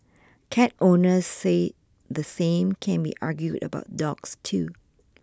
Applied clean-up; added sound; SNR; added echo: none; none; none; none.